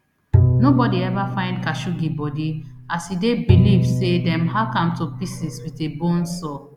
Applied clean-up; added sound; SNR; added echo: none; Bowed string instrument; -1 dB; none.